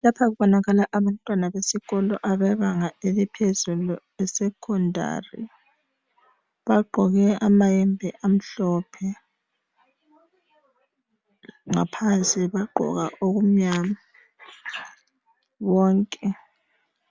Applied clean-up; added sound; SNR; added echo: none; none; none; none.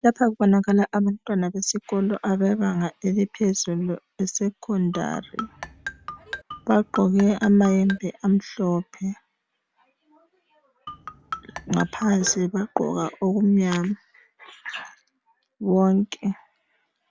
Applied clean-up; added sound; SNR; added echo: none; Marimba, xylophone; 13 dB; none.